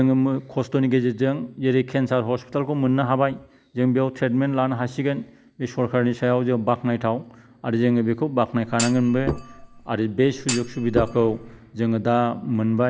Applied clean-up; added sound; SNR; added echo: none; Thump, thud; 8 dB; none.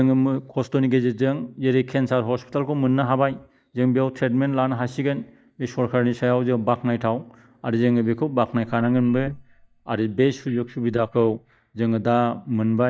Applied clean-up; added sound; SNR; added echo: neural mask model DeepFilterNet 3.